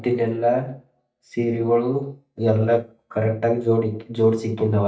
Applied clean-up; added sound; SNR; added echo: neural mask model DeepFilterNet 3.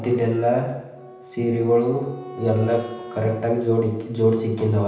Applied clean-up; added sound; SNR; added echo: none; Wind instrument, woodwind instrument; 19 dB; reverberation time 0.9 s.